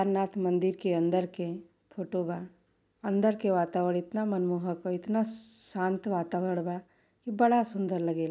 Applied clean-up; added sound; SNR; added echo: none; none; none; none.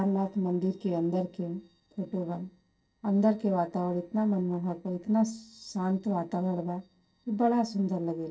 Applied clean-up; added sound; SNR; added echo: neural separator model SepFormer DNS4.